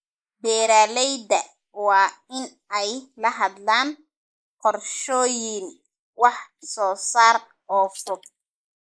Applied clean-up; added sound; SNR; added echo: neural mask model Resemble Enhance denoiser.